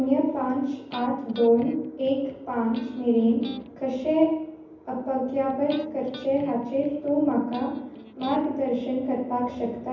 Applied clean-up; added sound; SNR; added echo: none; Electric guitar; 19 dB; reverberation time 0.9 s.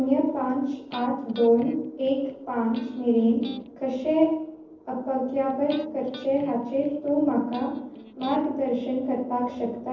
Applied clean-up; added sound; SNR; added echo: neural separator model SepFormer DNS4.